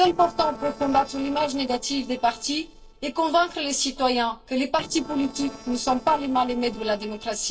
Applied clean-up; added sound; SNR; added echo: neural separator model SepFormer DNS4.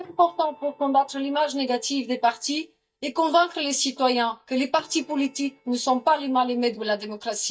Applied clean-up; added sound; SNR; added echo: neural mask model DeepFilterNet 3.